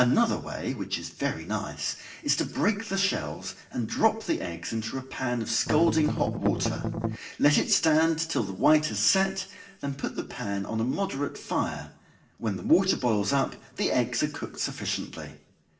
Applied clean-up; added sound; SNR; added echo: none; Strum; 2 dB; reverberation time 0.6 s.